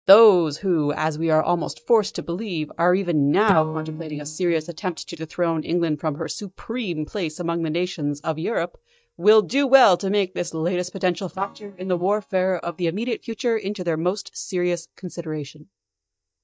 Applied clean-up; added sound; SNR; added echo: neural mask model DeepFilterNet 3.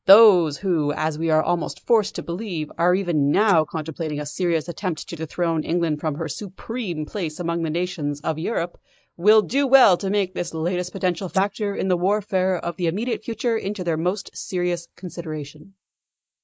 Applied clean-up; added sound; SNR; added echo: neural mask model Resemble Enhance denoiser.